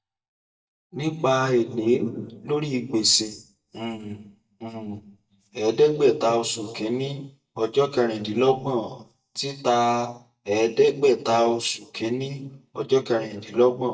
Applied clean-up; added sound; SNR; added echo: neural mask model DeepFilterNet 3.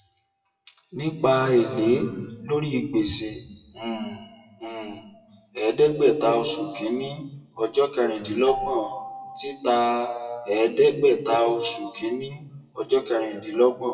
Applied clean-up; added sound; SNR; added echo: classical method WPE with log-MMSE.